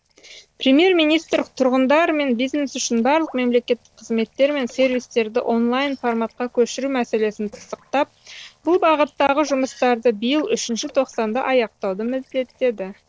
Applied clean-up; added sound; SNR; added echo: neural separator model SepFormer DNS4.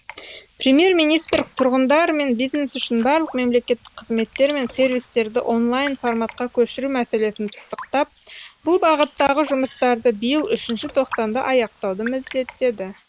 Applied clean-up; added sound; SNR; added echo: neural mask model Resemble Enhance denoiser.